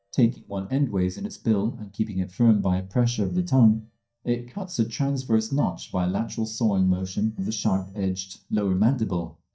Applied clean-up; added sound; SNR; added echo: neural mask model DeepFilterNet 3.